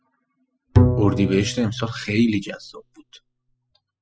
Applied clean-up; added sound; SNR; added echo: classical method spectral subtraction.